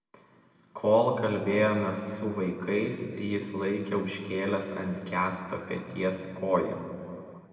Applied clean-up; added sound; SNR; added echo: none; none; none; reverberation time 2.1 s.